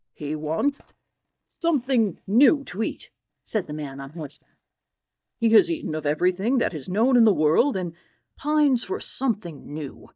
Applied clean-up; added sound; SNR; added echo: neural mask model DeepFilterNet 3.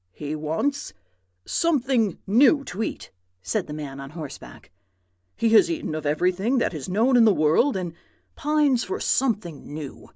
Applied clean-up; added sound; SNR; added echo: none; none; none; none.